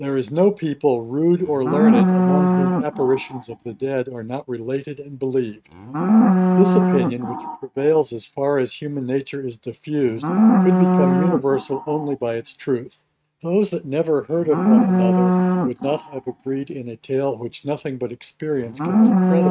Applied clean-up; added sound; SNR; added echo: neural mask model RNNoise.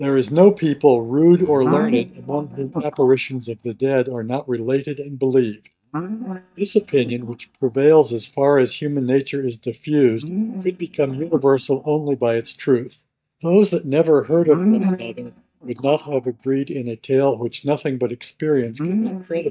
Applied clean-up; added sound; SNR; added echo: neural mask model DeepFilterNet 3.